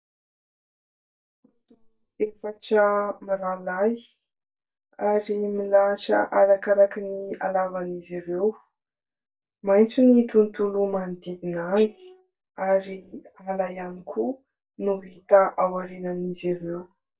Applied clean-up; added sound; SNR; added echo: neural mask model DeepFilterNet 3.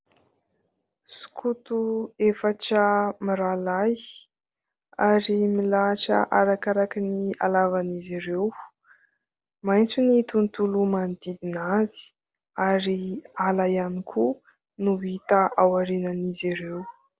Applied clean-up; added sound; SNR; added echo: none; none; none; none.